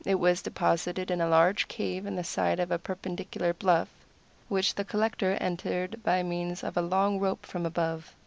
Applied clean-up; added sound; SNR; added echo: none; none; none; none.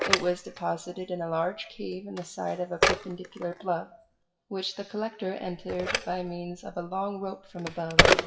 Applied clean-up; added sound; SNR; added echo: classical method WPE with log-MMSE.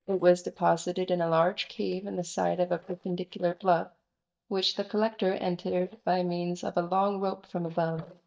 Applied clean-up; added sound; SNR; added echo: neural mask model DeepFilterNet 3.